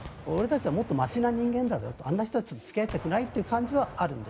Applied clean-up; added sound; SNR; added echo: none; Gunshot, gunfire; 15 dB; none.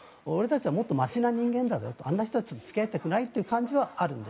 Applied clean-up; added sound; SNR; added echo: none; none; none; none.